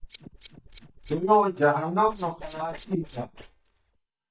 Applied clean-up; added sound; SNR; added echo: neural mask model DeepFilterNet 3.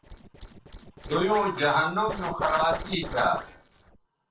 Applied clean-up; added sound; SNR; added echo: neural separator model SepFormer DNS4.